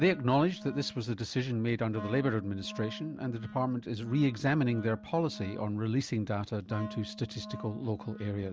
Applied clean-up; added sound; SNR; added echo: none; Wind instrument, woodwind instrument; 15 dB; none.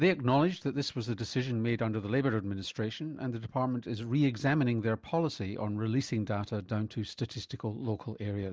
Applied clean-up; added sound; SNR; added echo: none; none; none; none.